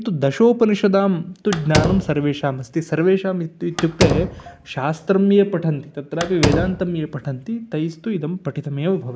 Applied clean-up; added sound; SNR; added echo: none; Slam; 4 dB; none.